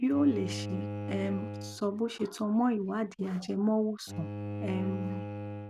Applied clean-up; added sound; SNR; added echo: none; Bowed string instrument; 8 dB; none.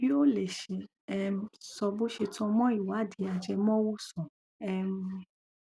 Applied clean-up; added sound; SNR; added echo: none; none; none; none.